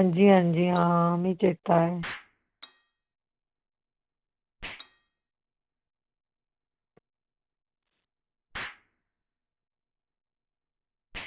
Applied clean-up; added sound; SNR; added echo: none; Explosion + Cutlery, silverware / Dishes, pots, and pans; 20 dB; none.